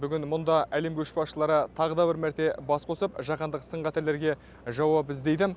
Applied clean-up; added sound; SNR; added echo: none; none; none; none.